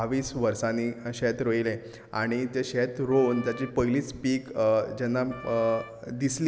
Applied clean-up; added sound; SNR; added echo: none; Wind instrument, woodwind instrument; 18 dB; none.